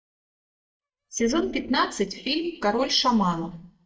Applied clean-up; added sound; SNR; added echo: neural mask model DeepFilterNet 3.